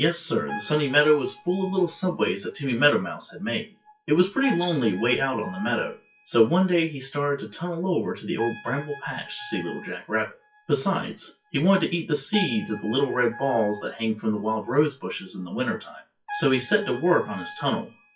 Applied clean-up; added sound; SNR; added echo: classical method WPE with log-MMSE.